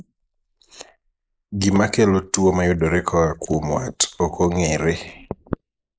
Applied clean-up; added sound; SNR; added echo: neural mask model Resemble Enhance denoiser.